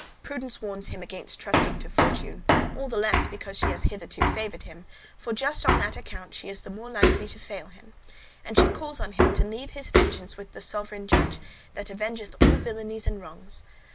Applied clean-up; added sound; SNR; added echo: none; Hammer; -5 dB; none.